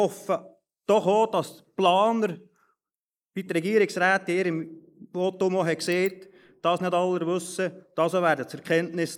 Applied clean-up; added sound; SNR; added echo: neural mask model Resemble Enhance denoiser.